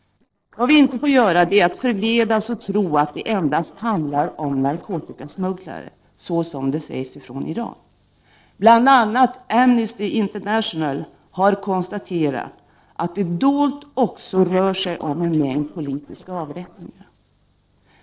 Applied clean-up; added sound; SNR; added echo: neural separator model SepFormer DNS4.